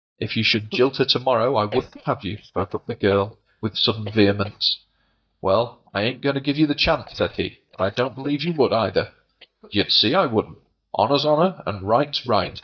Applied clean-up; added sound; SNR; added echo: neural mask model DeepFilterNet 3.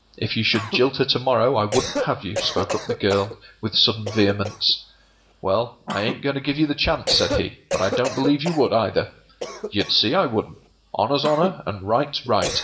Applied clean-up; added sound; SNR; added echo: none; Cough; 9 dB; reverberation time 0.5 s.